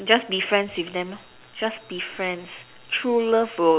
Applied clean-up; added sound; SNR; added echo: none; none; none; none.